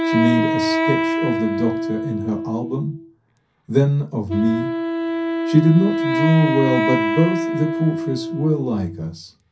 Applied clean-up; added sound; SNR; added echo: none; Wind instrument, woodwind instrument; 2 dB; reverberation time 0.3 s.